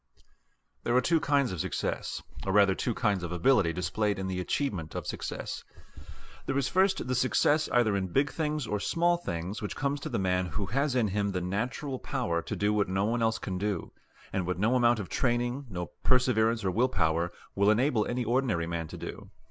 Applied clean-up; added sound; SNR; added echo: none; none; none; none.